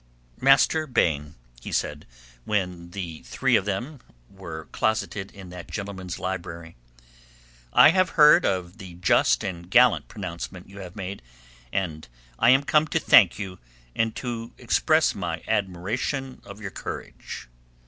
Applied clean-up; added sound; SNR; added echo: none; none; none; none.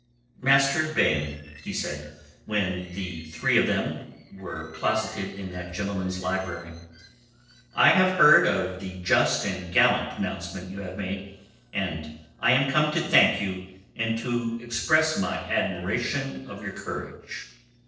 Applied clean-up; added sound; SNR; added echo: neural separator model SepFormer DNS4.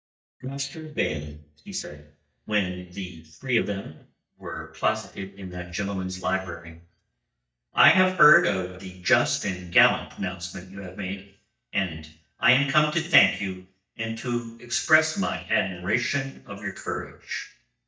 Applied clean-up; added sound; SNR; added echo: neural mask model DeepFilterNet 3.